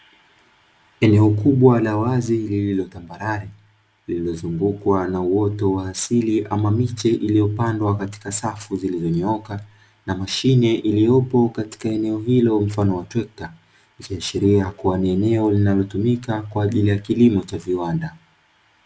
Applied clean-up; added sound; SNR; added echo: none; none; none; none.